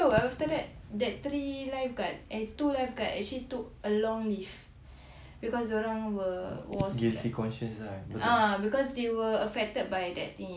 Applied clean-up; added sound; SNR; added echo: none; Fireworks / Boom; 14 dB; none.